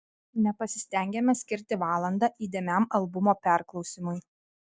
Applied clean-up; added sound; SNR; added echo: none; none; none; none.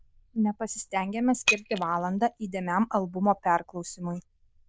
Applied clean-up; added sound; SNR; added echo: neural diffusion model UNIVERSE++.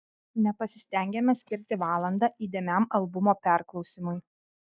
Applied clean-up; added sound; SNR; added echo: neural mask model DeepFilterNet 3.